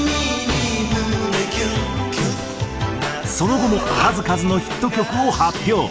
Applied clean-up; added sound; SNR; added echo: none; Respiratory sounds; 8 dB; none.